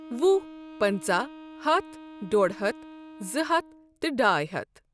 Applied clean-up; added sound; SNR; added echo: none; Wind instrument, woodwind instrument; 18 dB; none.